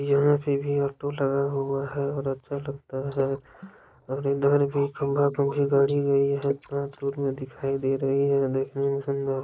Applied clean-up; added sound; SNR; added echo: neural mask model Resemble Enhance denoiser.